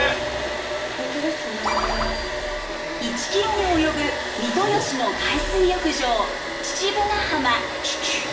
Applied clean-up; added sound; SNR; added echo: none; Domestic sounds, home sounds; 5 dB; reverberation time 0.6 s.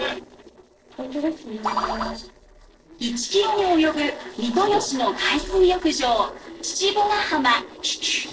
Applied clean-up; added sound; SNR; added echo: neural separator model SepFormer DNS4.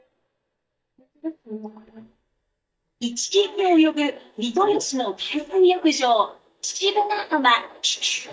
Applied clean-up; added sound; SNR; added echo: neural mask model DeepFilterNet 3.